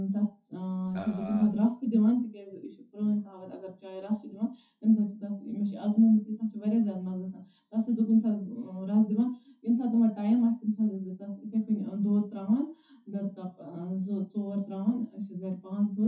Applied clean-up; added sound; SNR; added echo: classical method WPE with log-MMSE.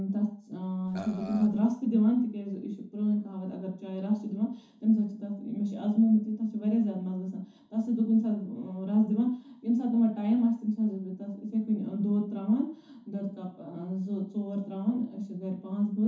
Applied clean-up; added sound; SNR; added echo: none; Burping, eructation; 14 dB; reverberation time 0.9 s.